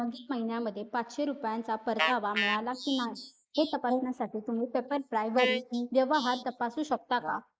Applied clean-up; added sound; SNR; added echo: neural mask model Resemble Enhance denoiser.